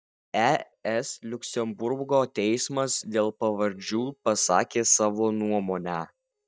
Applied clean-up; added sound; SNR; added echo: neural mask model DeepFilterNet 3.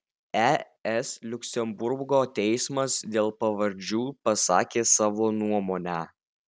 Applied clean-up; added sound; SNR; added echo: none; none; none; none.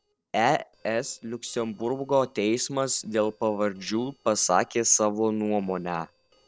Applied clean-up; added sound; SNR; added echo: neural separator model SepFormer DNS4.